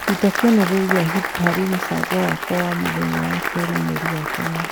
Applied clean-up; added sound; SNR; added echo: none; Applause; 4 dB; none.